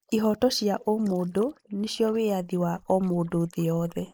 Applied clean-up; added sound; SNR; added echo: neural mask model Resemble Enhance denoiser.